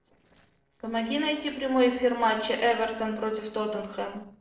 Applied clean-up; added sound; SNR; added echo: neural separator model SepFormer DNS4.